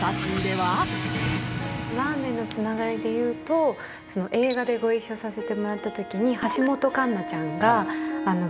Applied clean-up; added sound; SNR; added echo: none; Harp; 10 dB; none.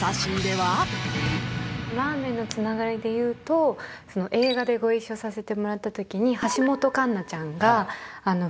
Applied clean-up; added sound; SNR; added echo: none; none; none; none.